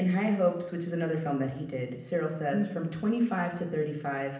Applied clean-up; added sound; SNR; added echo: none; none; none; reverberation time 0.8 s.